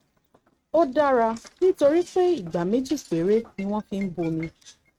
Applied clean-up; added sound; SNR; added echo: neural mask model RNNoise.